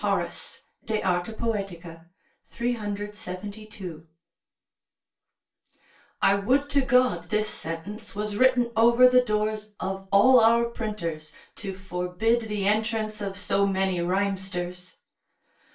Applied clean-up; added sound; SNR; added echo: none; none; none; reverberation time 0.2 s.